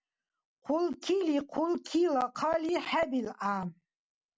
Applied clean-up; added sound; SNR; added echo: none; none; none; none.